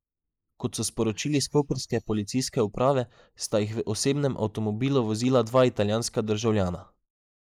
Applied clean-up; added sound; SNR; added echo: neural mask model Resemble Enhance denoiser.